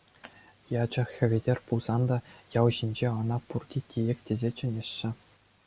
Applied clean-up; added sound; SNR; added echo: none; none; none; none.